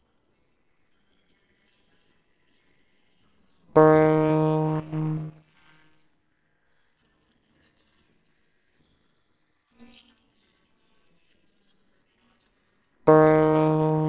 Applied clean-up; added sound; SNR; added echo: neural separator model SepFormer WHAMR!.